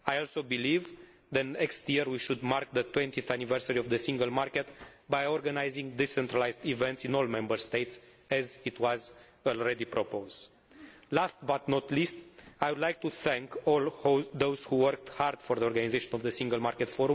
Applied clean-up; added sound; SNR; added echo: none; none; none; none.